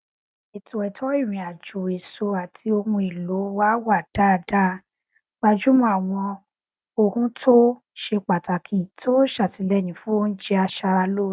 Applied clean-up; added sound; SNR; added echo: none; none; none; none.